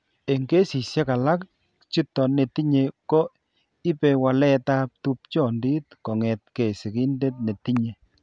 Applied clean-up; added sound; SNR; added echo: none; none; none; none.